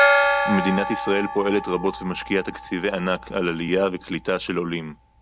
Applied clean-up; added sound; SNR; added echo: none; Gong; 1 dB; none.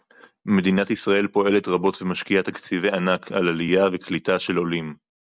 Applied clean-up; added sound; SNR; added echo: none; none; none; none.